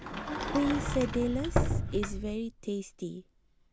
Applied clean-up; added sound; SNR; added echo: none; Sliding door; 0 dB; none.